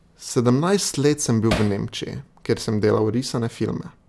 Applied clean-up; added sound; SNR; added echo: none; Hammer; 6 dB; none.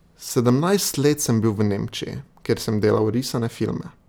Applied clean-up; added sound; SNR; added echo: none; none; none; none.